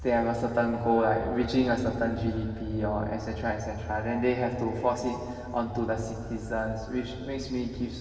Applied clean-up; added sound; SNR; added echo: none; none; none; reverberation time 2.4 s.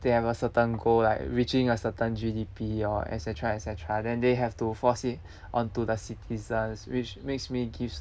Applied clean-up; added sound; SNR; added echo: none; none; none; none.